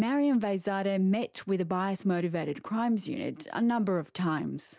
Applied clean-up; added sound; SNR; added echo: none; none; none; none.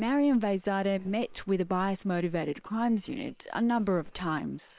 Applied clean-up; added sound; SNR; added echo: neural separator model SepFormer WHAM!.